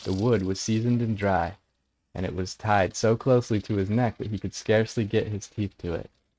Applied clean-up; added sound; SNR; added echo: neural mask model RNNoise.